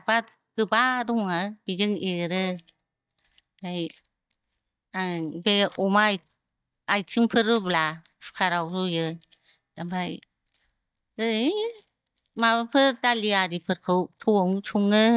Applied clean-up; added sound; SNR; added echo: neural mask model DeepFilterNet 3.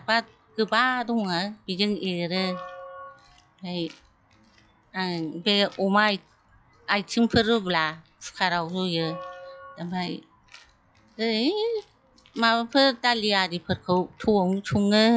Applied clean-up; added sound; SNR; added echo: classical method log-MMSE.